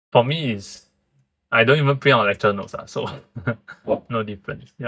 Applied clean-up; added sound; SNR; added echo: neural mask model DeepFilterNet 3.